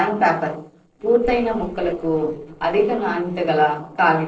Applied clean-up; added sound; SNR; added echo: neural separator model SepFormer DNS4.